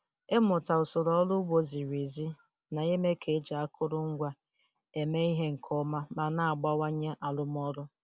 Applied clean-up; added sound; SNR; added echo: none; none; none; none.